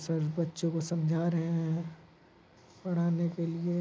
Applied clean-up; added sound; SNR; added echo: none; none; none; none.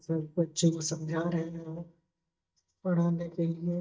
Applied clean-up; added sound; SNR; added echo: neural mask model DeepFilterNet 3.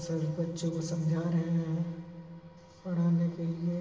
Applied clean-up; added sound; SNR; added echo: none; Musical instrument; 19 dB; reverberation time 2.0 s.